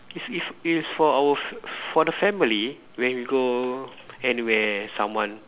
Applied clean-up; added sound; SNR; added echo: none; none; none; none.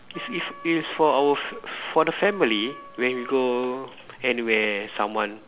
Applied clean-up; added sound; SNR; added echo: none; Wind instrument, woodwind instrument; 18 dB; none.